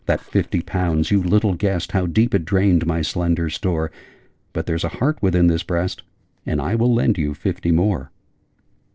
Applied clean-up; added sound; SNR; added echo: neural separator model SepFormer DNS4.